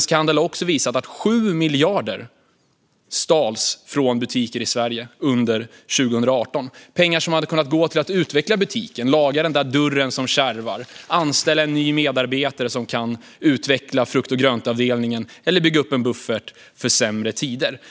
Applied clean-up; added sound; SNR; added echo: none; none; none; none.